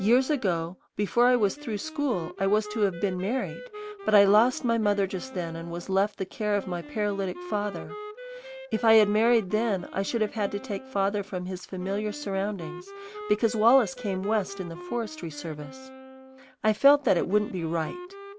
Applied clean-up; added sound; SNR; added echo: none; Wind instrument, woodwind instrument; 15 dB; none.